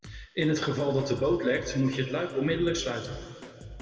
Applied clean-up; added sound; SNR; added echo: none; Drum kit; 18 dB; reverberation time 2.1 s.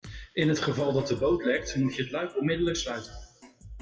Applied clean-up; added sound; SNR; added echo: classical method WPE with log-MMSE.